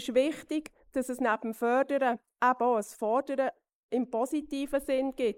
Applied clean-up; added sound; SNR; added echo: neural mask model Resemble Enhance denoiser.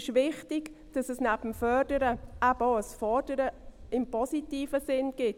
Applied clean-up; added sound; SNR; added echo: none; Wind; 19 dB; none.